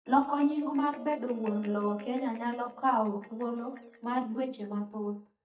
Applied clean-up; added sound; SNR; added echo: neural mask model DeepFilterNet 3.